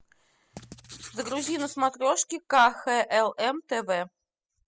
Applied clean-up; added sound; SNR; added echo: classical method spectral subtraction.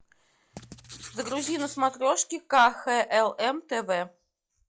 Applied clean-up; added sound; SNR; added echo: classical method log-MMSE.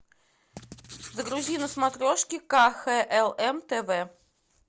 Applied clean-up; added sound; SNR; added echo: none; Writing; 15 dB; none.